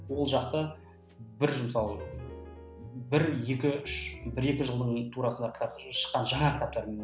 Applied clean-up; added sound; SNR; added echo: none; none; none; none.